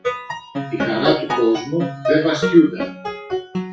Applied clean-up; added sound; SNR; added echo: classical method WPE with log-MMSE.